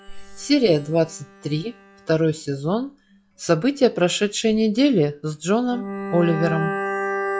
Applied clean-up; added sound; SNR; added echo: classical method log-MMSE.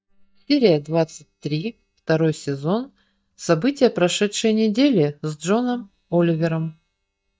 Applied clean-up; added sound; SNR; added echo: neural mask model DeepFilterNet 3.